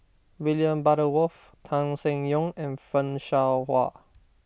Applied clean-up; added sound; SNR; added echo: none; none; none; none.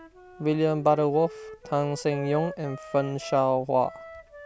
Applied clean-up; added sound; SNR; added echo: none; Wind instrument, woodwind instrument; 17 dB; none.